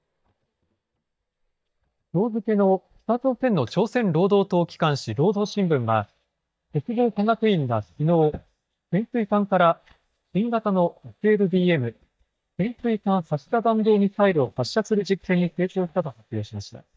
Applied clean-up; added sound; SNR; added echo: neural mask model DeepFilterNet 3.